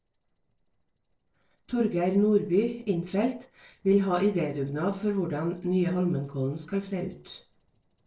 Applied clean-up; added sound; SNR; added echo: neural separator model SepFormer DNS4.